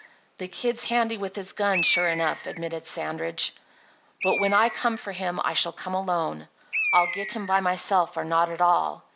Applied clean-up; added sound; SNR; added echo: none; Bird; 9 dB; none.